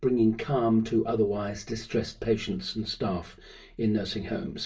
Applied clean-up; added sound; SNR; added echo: none; none; none; reverberation time 0.2 s.